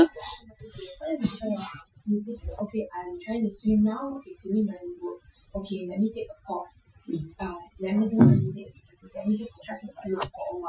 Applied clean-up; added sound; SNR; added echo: classical method Wiener filter.